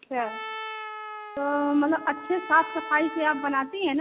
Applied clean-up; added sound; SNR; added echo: none; Trumpet; 11 dB; none.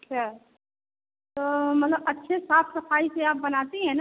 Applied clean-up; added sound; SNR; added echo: none; none; none; none.